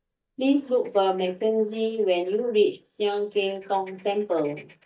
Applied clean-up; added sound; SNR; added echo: neural mask model DeepFilterNet 3.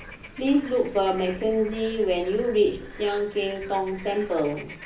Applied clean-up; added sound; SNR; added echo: none; Bird / Frog; 17 dB; reverberation time 0.4 s.